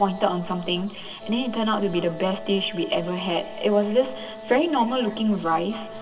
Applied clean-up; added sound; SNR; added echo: none; Wind instrument, woodwind instrument; 15 dB; reverberation time 2.4 s.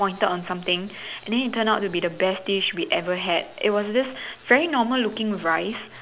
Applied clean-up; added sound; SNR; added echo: none; none; none; none.